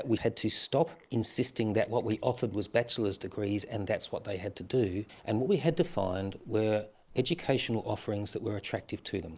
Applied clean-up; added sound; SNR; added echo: neural mask model Resemble Enhance denoiser.